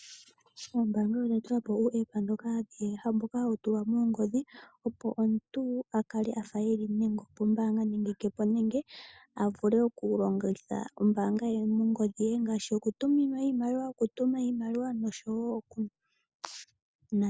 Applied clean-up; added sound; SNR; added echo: none; none; none; none.